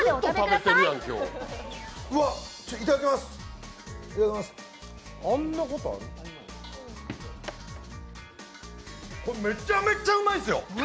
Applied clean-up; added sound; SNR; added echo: none; none; none; none.